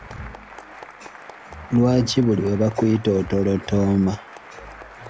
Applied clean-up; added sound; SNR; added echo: none; Applause; 19 dB; none.